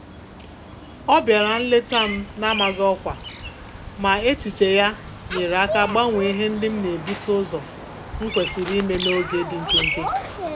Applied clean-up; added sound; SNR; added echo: none; Bird vocalization, bird call, bird song; 7 dB; none.